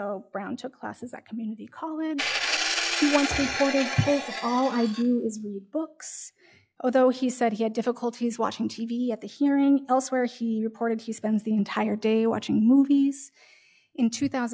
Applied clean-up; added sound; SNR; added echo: classical method log-MMSE.